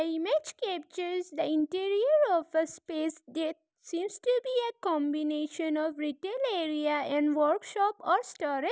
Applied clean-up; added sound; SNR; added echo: none; none; none; none.